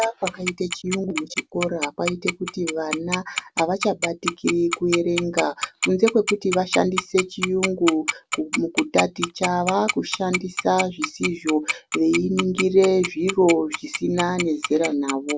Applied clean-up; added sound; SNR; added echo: none; Tick-tock; 7 dB; none.